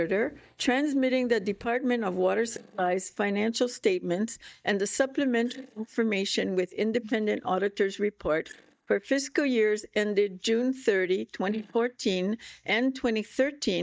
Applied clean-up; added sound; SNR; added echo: neural mask model DeepFilterNet 3.